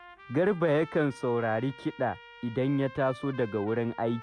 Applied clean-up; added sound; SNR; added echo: none; Trumpet; 19 dB; none.